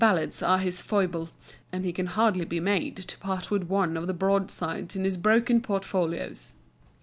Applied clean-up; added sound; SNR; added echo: none; none; none; none.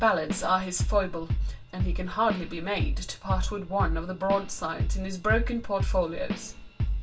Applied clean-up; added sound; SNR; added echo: none; Drum / Drum kit; 1 dB; reverberation time 0.2 s.